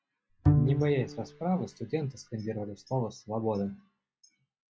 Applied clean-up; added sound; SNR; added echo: classical method log-MMSE.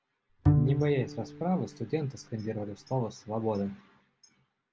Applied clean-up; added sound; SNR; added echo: none; Bowed string instrument; -1 dB; none.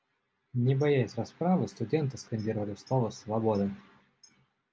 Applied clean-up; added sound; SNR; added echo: none; none; none; none.